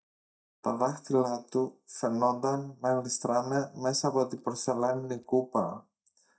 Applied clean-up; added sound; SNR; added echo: neural mask model DeepFilterNet 3.